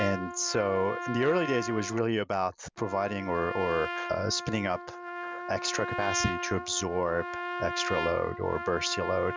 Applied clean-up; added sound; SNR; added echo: none; Trumpet; 6 dB; none.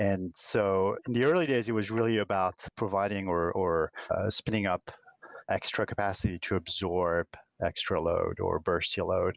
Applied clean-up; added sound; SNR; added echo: none; none; none; none.